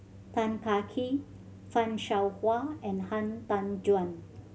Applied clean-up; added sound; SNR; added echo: none; none; none; none.